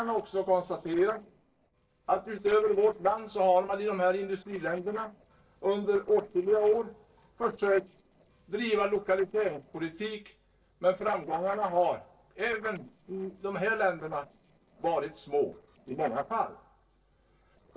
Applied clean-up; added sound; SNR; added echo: neural separator model SepFormer DNS4.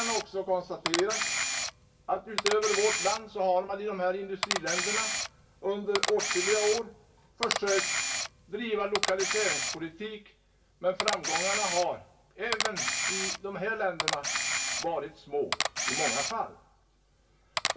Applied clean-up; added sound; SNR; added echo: none; Camera; 1 dB; reverberation time 0.2 s.